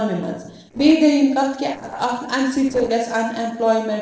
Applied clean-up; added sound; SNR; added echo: neural separator model SepFormer DNS4.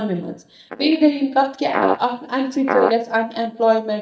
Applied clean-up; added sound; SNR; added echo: neural mask model DeepFilterNet 3.